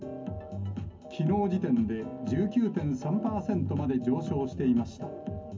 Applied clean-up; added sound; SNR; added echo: none; Telephone; 18 dB; reverberation time 0.3 s.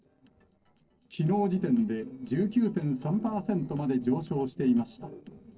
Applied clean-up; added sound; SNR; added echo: neural separator model SepFormer DNS4.